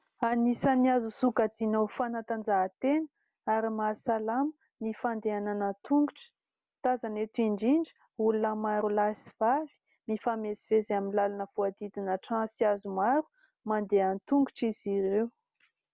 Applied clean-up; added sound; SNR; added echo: none; none; none; none.